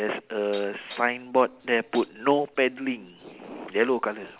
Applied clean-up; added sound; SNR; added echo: none; Hi-hat; 18 dB; none.